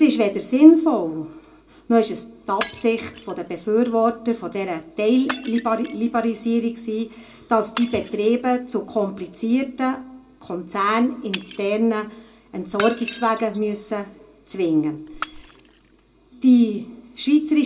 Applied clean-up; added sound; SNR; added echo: none; Shatter; 17 dB; reverberation time 0.3 s.